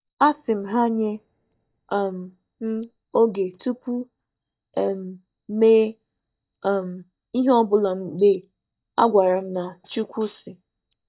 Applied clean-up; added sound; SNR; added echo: neural mask model DeepFilterNet 3.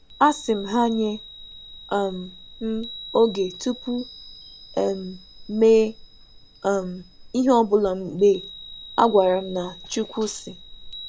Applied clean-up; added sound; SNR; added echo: none; Chime; 17 dB; none.